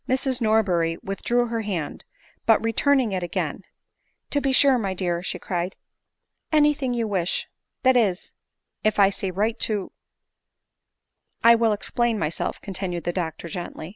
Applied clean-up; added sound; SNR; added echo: none; none; none; none.